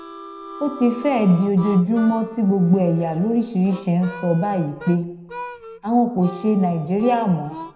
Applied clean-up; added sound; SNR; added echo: none; Harmonica; 17 dB; reverberation time 0.8 s.